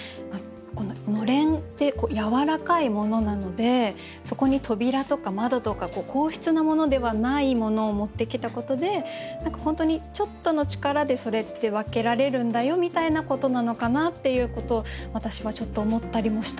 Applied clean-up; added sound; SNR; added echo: none; none; none; none.